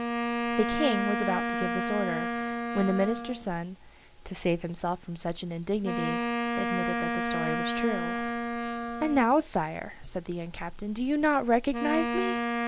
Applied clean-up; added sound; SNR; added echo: none; Wind instrument, woodwind instrument; 2 dB; none.